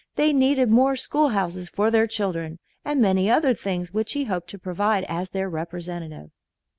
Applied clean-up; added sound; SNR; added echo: none; none; none; none.